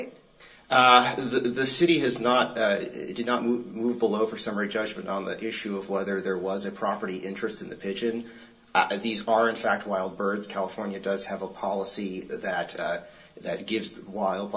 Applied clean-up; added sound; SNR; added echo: none; none; none; reverberation time 0.2 s.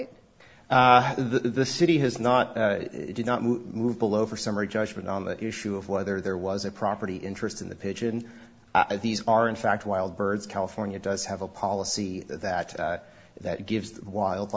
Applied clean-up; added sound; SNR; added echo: none; none; none; none.